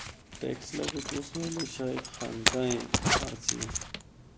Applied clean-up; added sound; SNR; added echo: none; Zipper (clothing); -3 dB; none.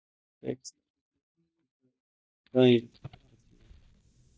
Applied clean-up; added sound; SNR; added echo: neural mask model DeepFilterNet 3.